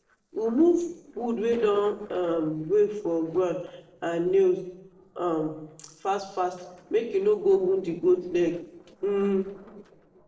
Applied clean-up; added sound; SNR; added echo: neural separator model SepFormer DNS4.